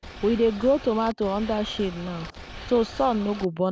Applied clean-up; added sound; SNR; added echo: none; Boat, Water vehicle; 14 dB; none.